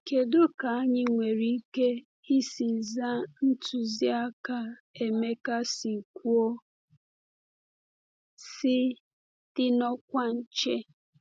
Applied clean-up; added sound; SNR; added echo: none; none; none; none.